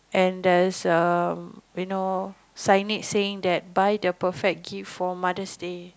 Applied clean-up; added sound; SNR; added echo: none; none; none; none.